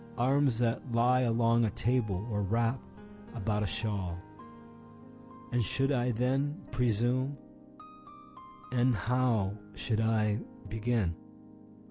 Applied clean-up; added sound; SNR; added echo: none; none; none; none.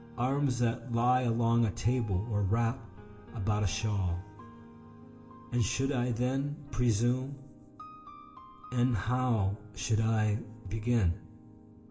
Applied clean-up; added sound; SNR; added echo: none; none; none; reverberation time 0.8 s.